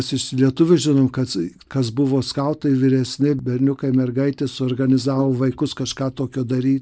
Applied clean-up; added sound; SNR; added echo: neural mask model Resemble Enhance denoiser.